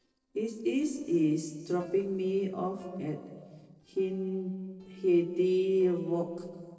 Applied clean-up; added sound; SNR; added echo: neural separator model SepFormer DNS4.